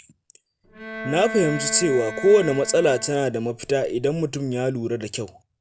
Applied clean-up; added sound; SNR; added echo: none; Bowed string instrument; 12 dB; none.